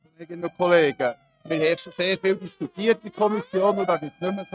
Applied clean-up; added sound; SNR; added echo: neural mask model RNNoise.